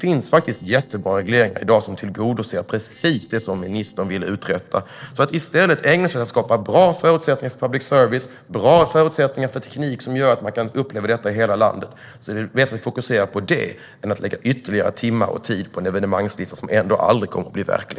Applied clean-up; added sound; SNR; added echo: neural separator model SepFormer DNS4.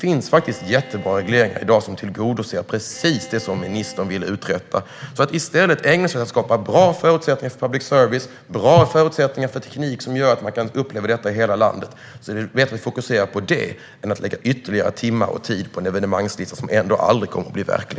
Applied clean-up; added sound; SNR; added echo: none; Bowed string instrument; 20 dB; none.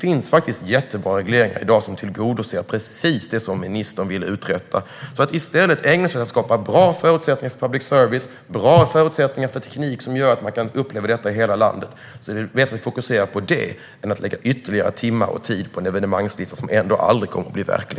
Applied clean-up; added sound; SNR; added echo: none; none; none; none.